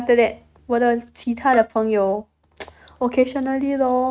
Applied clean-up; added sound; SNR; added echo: neural mask model RNNoise.